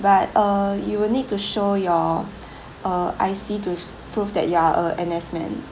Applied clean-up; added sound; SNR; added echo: none; none; none; none.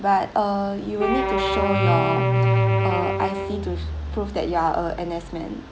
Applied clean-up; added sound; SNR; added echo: none; Engine starting / Car + Wind instrument, woodwind instrument; -1 dB; none.